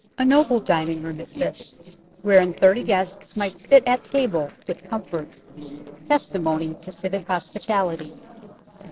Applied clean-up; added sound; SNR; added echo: neural separator model SepFormer DNS4.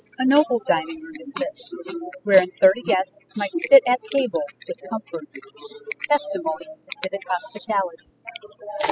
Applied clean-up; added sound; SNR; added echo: classical method spectral subtraction.